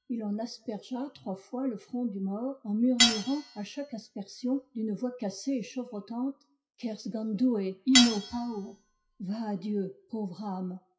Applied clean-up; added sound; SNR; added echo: classical method WPE with log-MMSE.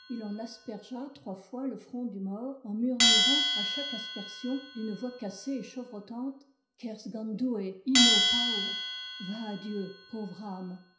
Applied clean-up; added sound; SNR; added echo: none; Bell; -3 dB; reverberation time 0.5 s.